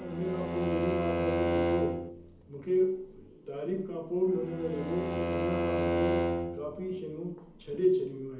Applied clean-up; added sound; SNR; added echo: none; Bowed string instrument; 0 dB; reverberation time 2.2 s.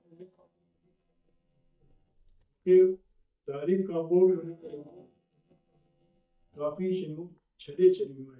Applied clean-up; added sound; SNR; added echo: neural mask model DeepFilterNet 3.